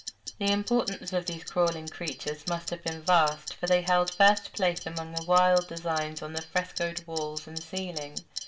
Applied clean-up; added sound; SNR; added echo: none; Clock; 12 dB; reverberation time 0.3 s.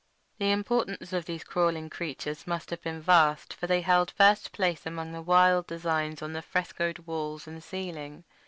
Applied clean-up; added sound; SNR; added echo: none; none; none; none.